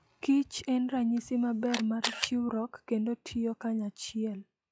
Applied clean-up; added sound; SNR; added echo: classical method log-MMSE.